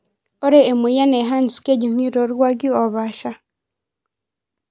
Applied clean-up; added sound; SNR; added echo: none; none; none; none.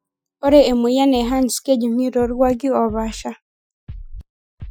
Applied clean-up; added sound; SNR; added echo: classical method Wiener filter.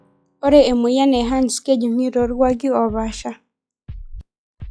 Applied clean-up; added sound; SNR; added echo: classical method log-MMSE.